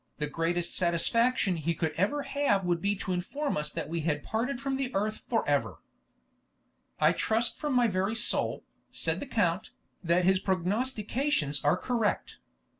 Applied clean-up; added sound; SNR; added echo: none; none; none; none.